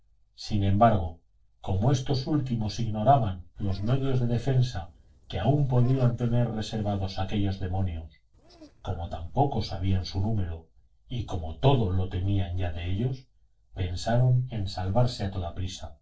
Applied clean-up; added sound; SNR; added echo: neural separator model SepFormer DNS4.